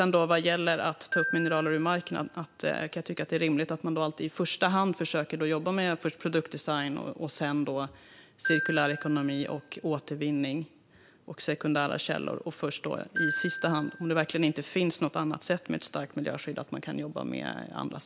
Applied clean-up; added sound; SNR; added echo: none; Glockenspiel; 9 dB; none.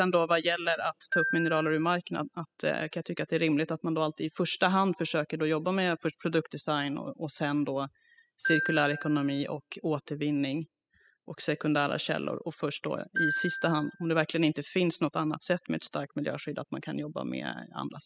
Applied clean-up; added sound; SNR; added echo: classical method spectral subtraction.